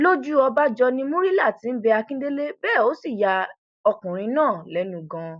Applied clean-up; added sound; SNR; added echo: none; none; none; none.